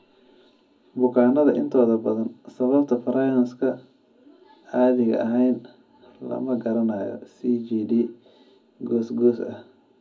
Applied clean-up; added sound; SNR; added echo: none; none; none; reverberation time 0.4 s.